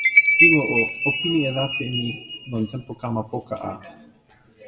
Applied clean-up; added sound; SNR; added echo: none; Chime; -3 dB; reverberation time 0.6 s.